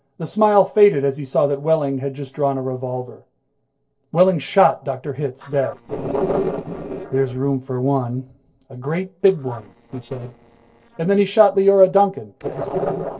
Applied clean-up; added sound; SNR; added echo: neural separator model SepFormer DNS4.